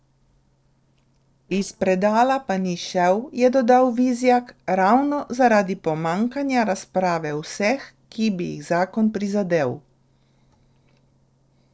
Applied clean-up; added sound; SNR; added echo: neural separator model SepFormer DNS4.